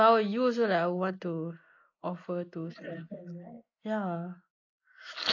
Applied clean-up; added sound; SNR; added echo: neural mask model Resemble Enhance denoiser.